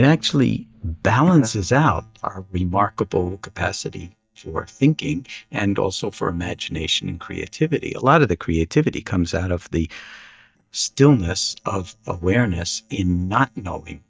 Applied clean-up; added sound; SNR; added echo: neural mask model DeepFilterNet 3.